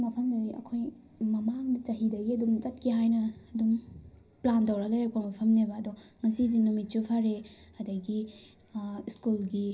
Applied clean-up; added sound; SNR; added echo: none; none; none; reverberation time 0.5 s.